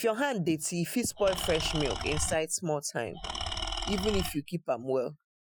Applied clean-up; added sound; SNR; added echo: classical method Wiener filter.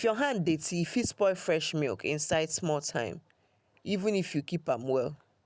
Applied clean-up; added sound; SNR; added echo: none; none; none; none.